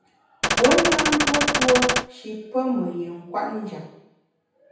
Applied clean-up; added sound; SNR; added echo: none; Gunshot, gunfire; -3 dB; reverberation time 0.9 s.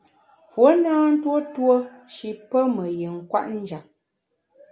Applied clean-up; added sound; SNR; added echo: none; none; none; none.